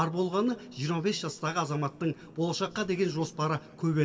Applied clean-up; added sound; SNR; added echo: none; none; none; reverberation time 1.3 s.